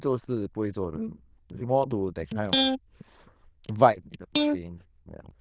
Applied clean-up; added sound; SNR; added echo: neural diffusion model UNIVERSE++.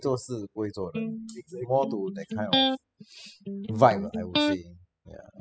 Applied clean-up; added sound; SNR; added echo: classical method spectral subtraction.